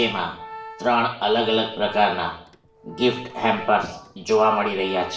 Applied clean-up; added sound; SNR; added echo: none; Organ; 16 dB; reverberation time 0.5 s.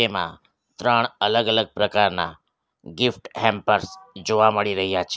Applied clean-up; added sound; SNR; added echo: none; none; none; none.